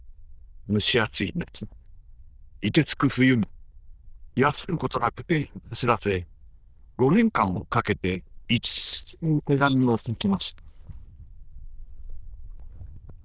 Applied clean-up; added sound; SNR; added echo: neural diffusion model UNIVERSE++.